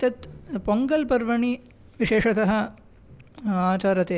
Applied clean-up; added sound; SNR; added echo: none; none; none; none.